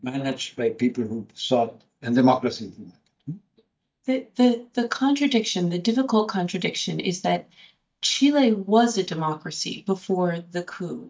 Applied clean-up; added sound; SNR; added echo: neural mask model DeepFilterNet 3.